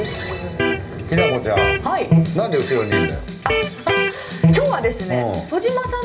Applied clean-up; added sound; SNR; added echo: none; Electric guitar; -1 dB; reverberation time 0.5 s.